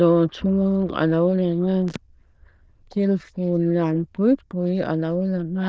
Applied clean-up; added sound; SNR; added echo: neural diffusion model UNIVERSE++.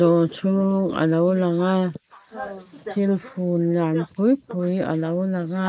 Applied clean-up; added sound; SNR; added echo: neural mask model Resemble Enhance denoiser.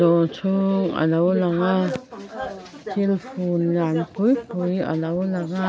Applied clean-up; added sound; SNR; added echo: none; none; none; none.